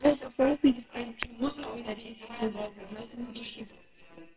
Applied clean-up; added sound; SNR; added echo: neural separator model SepFormer WHAMR!.